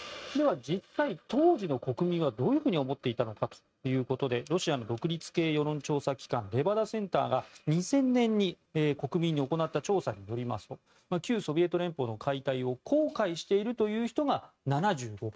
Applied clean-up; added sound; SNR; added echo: neural mask model RNNoise.